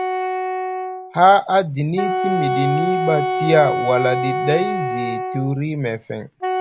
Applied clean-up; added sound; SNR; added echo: none; Wind instrument, woodwind instrument; 3 dB; none.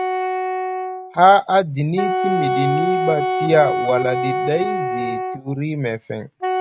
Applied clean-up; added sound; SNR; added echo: neural mask model RNNoise.